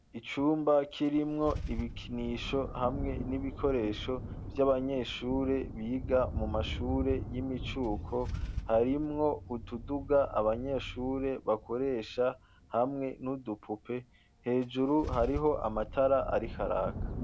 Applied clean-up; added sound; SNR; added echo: none; Thunder + Idling / Engine starting / Car; 9 dB; none.